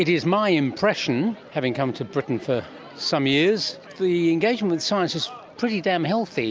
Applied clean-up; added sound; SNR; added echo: none; none; none; none.